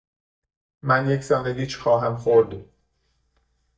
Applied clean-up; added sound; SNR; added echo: neural mask model DeepFilterNet 3.